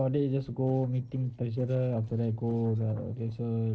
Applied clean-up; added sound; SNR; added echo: neural separator model SepFormer DNS4.